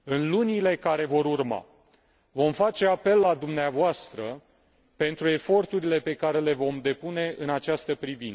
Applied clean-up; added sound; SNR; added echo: none; none; none; none.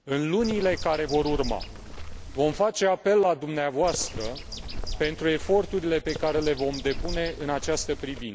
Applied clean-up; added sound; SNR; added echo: none; Bird; 8 dB; none.